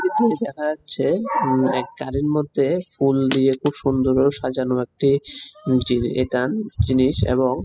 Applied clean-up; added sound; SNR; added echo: classical method spectral subtraction.